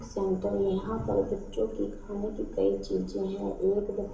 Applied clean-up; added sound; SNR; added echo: none; Sliding door; 14 dB; reverberation time 0.7 s.